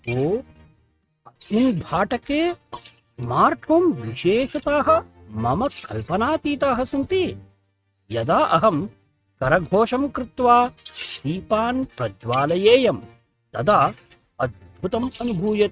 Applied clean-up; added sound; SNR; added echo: neural mask model RNNoise.